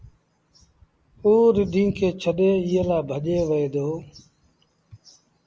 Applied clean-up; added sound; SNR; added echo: none; none; none; none.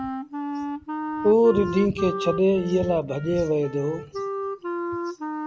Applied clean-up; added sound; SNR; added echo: none; Wind instrument, woodwind instrument; 7 dB; none.